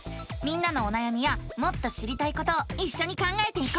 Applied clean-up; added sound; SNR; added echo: none; none; none; none.